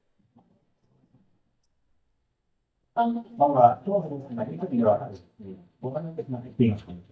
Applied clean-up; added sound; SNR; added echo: neural mask model DeepFilterNet 3.